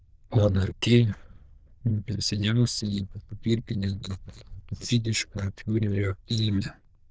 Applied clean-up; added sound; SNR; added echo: neural diffusion model UNIVERSE++.